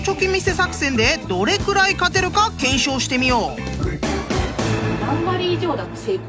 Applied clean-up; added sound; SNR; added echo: none; none; none; none.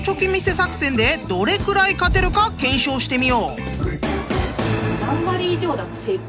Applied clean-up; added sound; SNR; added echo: none; Fireworks; 10 dB; none.